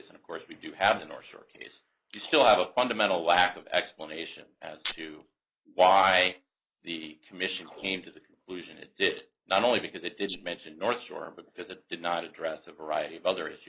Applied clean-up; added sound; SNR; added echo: neural mask model Resemble Enhance denoiser.